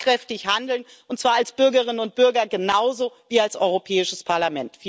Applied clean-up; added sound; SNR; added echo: none; none; none; none.